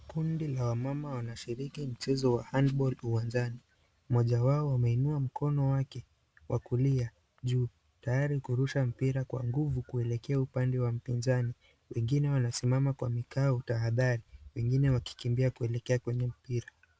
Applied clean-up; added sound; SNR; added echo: none; none; none; none.